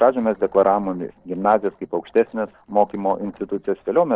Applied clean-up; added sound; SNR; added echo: neural separator model SepFormer DNS4.